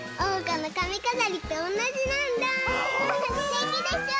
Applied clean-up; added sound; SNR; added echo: none; none; none; none.